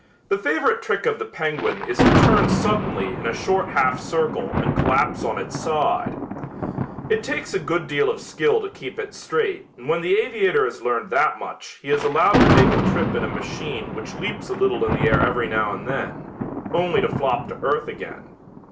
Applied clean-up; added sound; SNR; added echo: none; Thunder; 1 dB; none.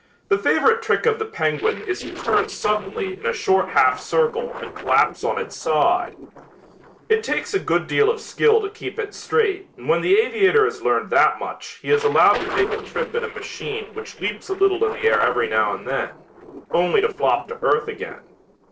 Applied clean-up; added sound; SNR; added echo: neural separator model SepFormer DNS4.